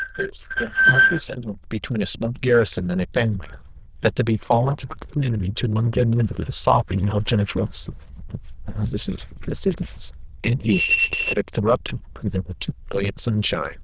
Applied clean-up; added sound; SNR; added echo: neural diffusion model UNIVERSE++.